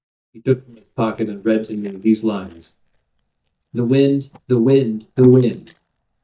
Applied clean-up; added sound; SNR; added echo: neural mask model DeepFilterNet 3.